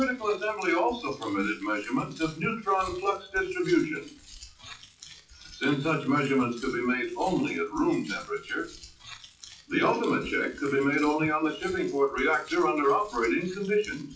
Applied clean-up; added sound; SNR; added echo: classical method WPE with log-MMSE.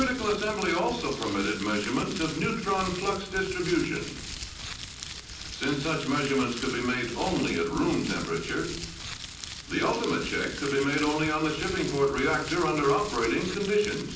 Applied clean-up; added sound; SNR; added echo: none; Crumpling, crinkling; 10 dB; reverberation time 0.6 s.